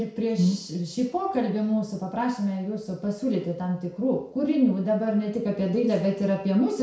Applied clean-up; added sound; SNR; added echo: none; none; none; reverberation time 0.6 s.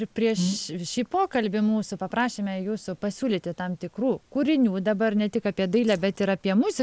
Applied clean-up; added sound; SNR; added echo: none; none; none; none.